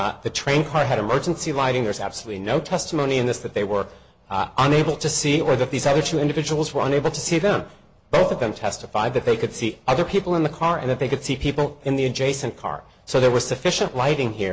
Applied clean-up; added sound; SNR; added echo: none; none; none; none.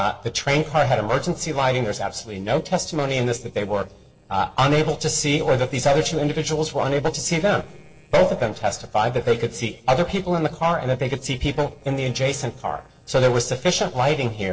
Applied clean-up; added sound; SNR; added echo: neural separator model SepFormer DNS4.